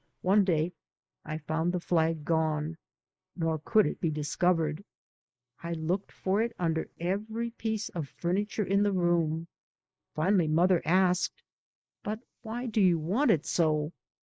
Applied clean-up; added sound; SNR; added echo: neural mask model Resemble Enhance denoiser.